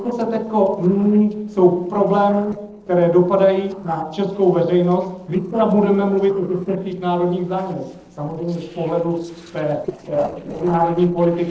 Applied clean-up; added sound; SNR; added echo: neural separator model SepFormer DNS4.